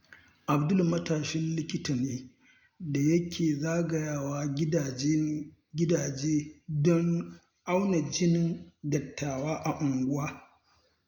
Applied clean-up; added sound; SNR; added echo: none; none; none; none.